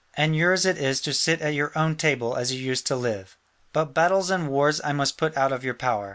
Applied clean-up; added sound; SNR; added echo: none; none; none; none.